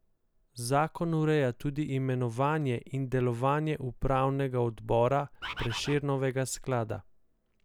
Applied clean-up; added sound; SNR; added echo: none; Bird; 9 dB; none.